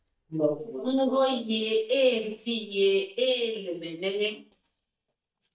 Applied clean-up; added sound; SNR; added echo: neural mask model DeepFilterNet 3.